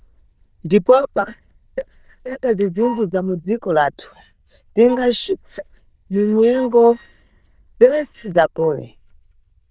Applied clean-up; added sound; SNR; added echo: neural diffusion model UNIVERSE++.